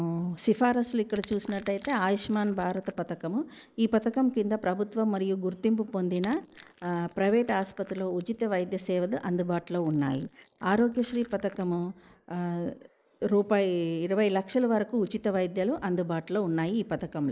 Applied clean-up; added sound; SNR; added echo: neural mask model Resemble Enhance denoiser.